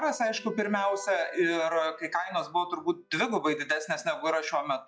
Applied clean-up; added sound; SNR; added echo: classical method log-MMSE.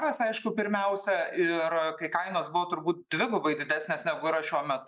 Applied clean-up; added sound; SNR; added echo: neural mask model Resemble Enhance denoiser.